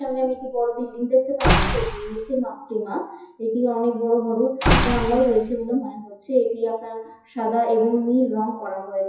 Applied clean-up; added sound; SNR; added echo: classical method WPE with log-MMSE.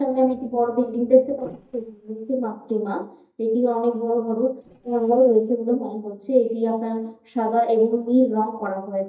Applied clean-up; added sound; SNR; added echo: neural mask model DeepFilterNet 3.